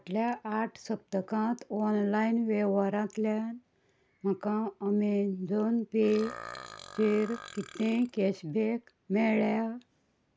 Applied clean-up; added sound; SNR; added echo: none; Burping, eructation; 16 dB; none.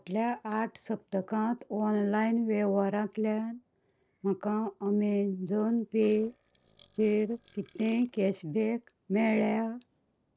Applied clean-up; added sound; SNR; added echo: neural separator model SepFormer DNS4.